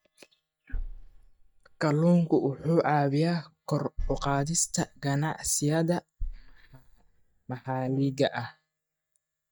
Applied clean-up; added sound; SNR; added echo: neural mask model DeepFilterNet 3.